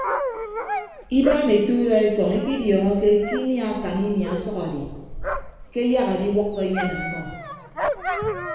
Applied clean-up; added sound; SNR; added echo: none; Dog; 7 dB; reverberation time 1.0 s.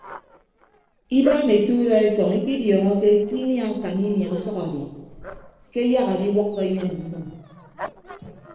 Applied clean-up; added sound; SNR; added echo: neural separator model SepFormer DNS4.